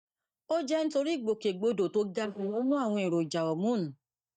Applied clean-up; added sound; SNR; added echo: neural mask model DeepFilterNet 3.